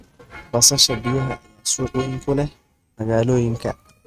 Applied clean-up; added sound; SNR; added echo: neural mask model RNNoise.